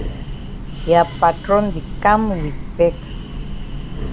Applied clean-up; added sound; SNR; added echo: none; Breathing; 7 dB; none.